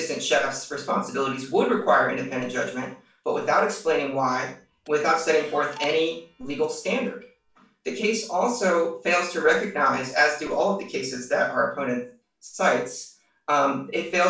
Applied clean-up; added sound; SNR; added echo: none; Clock; 19 dB; reverberation time 0.4 s.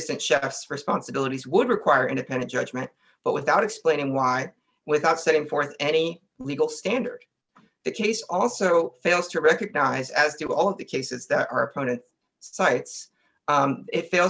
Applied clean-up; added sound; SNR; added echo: none; none; none; none.